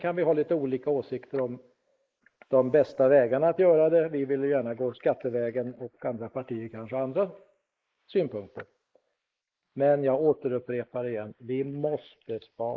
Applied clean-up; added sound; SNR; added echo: neural mask model Resemble Enhance denoiser.